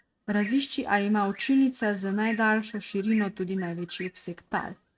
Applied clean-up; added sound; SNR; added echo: neural mask model RNNoise.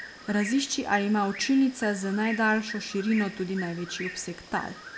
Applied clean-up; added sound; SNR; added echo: none; Bird; 13 dB; none.